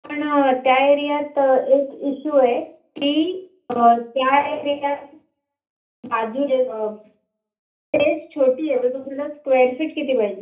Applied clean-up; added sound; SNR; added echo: none; none; none; reverberation time 0.3 s.